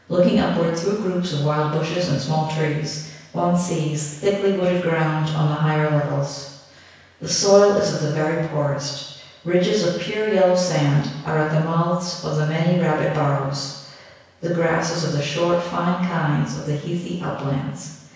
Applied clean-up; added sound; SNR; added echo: none; none; none; reverberation time 1.1 s.